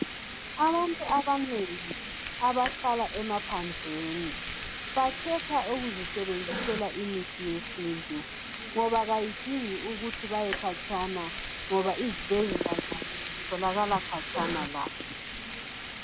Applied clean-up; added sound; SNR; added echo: none; Frying (food); 6 dB; none.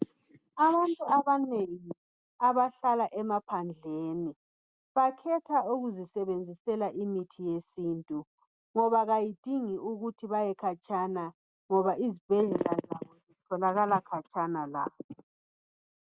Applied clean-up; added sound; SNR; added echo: none; none; none; none.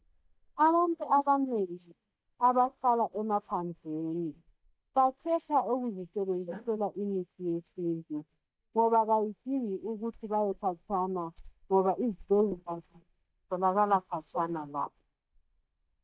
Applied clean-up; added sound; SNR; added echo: neural mask model DeepFilterNet 3.